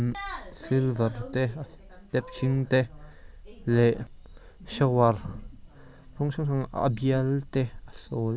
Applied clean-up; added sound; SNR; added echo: none; Bark; 18 dB; none.